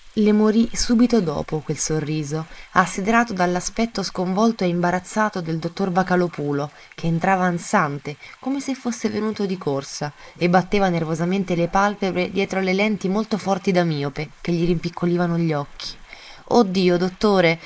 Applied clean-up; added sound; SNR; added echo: neural mask model Resemble Enhance denoiser.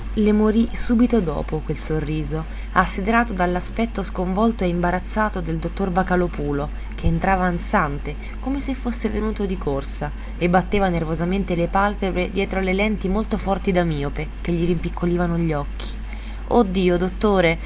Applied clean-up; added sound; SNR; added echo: none; Engine; 16 dB; none.